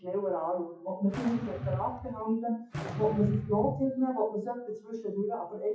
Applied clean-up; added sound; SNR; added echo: classical method WPE with log-MMSE.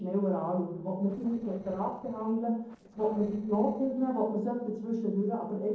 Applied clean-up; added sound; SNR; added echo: neural separator model SepFormer DNS4.